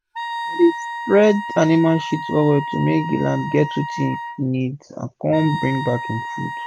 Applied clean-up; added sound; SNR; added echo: none; Wind instrument, woodwind instrument; 9 dB; none.